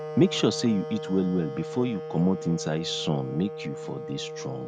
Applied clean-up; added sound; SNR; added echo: none; Wind instrument, woodwind instrument; 9 dB; none.